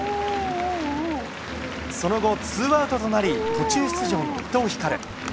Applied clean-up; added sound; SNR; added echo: none; Dog; 4 dB; none.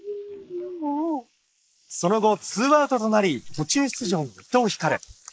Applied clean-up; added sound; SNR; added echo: neural mask model Resemble Enhance denoiser.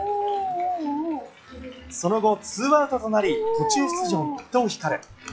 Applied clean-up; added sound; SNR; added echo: classical method log-MMSE.